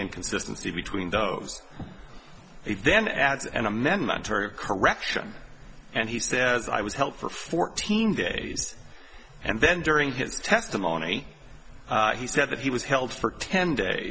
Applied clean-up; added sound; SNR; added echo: none; none; none; none.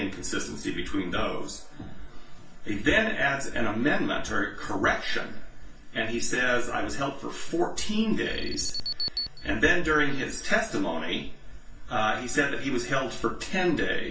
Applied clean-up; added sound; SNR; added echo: none; Alarm; 8 dB; reverberation time 0.4 s.